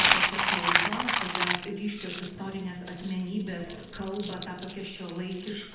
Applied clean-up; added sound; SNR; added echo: none; Coin (dropping); -4 dB; reverberation time 0.9 s.